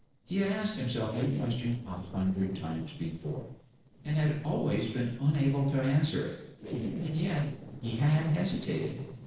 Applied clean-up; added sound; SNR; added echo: neural separator model SepFormer DNS4.